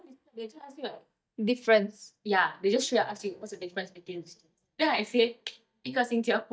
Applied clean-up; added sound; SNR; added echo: neural mask model DeepFilterNet 3.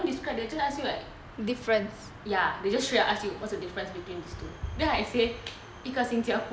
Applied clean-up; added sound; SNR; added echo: none; none; none; none.